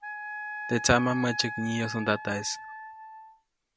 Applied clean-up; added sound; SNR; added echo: none; Wind instrument, woodwind instrument; 9 dB; none.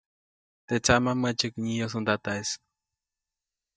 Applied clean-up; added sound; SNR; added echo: neural mask model DeepFilterNet 3.